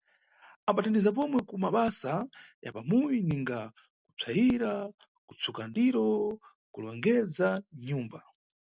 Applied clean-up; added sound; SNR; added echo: none; none; none; none.